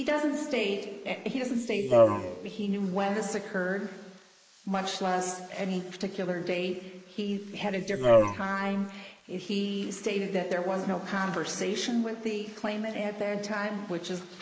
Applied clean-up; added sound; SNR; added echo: neural mask model Resemble Enhance denoiser.